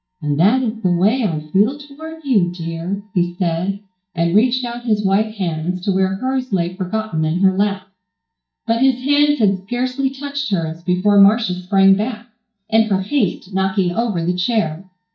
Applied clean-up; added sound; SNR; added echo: neural mask model DeepFilterNet 3.